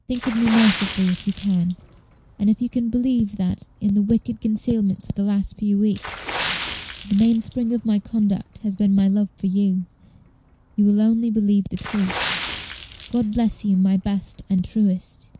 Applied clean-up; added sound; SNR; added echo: none; Water / Splash, splatter; 12 dB; none.